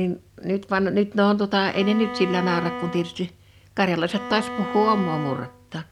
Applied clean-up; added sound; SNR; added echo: none; Bowed string instrument; 9 dB; none.